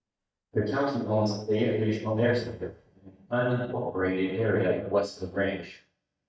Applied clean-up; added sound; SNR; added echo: neural mask model DeepFilterNet 3.